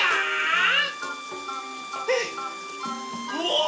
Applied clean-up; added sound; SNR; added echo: none; Water tap, faucet; 19 dB; reverberation time 0.4 s.